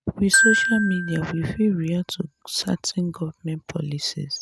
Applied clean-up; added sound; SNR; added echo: neural mask model RNNoise.